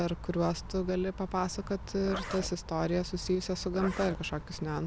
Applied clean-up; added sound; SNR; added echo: none; Zipper (clothing); 12 dB; none.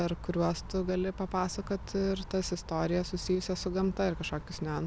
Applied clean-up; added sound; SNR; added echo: none; none; none; none.